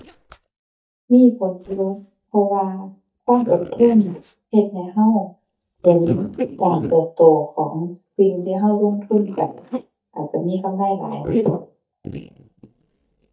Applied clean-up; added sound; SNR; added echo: neural mask model DeepFilterNet 3.